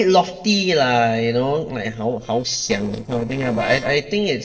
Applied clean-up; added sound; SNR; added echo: neural separator model SepFormer DNS4.